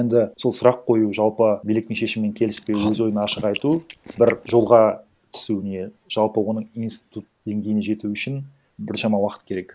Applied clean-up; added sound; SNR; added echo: neural mask model Resemble Enhance denoiser.